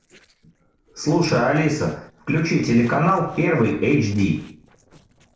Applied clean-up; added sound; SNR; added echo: neural separator model SepFormer DNS4.